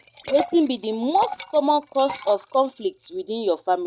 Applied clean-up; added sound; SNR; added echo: neural mask model RNNoise.